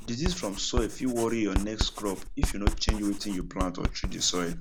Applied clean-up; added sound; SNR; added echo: none; Writing; 0 dB; none.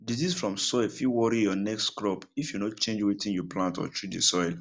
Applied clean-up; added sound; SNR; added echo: none; none; none; none.